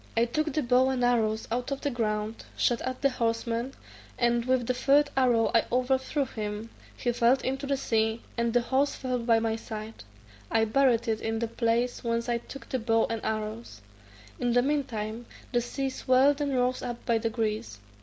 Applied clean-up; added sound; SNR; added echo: none; none; none; none.